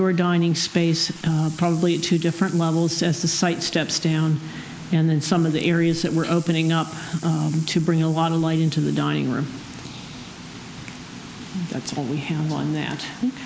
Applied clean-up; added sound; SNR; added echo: neural mask model Resemble Enhance denoiser.